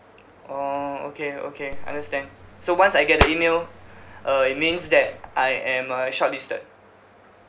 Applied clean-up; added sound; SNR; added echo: none; Hands; 6 dB; none.